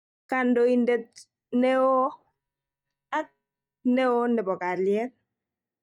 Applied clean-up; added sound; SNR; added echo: neural mask model DeepFilterNet 3.